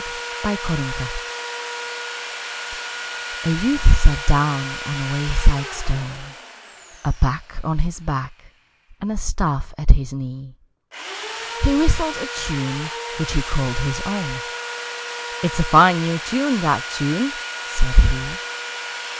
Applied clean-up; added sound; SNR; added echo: none; Sawing; 11 dB; none.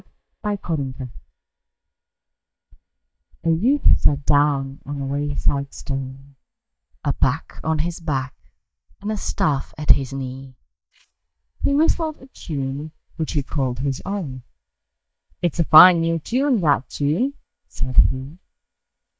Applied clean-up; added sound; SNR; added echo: neural mask model DeepFilterNet 3.